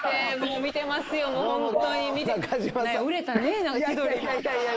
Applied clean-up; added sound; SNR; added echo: neural mask model Resemble Enhance denoiser.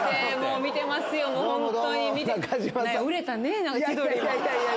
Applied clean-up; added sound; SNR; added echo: none; none; none; none.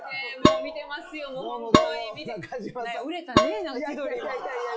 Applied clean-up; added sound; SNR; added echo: classical method log-MMSE.